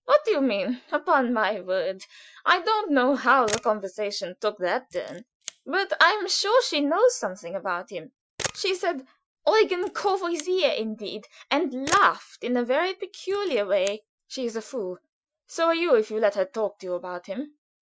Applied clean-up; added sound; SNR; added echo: classical method Wiener filter.